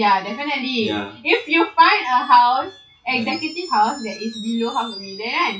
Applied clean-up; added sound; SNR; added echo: classical method WPE with log-MMSE.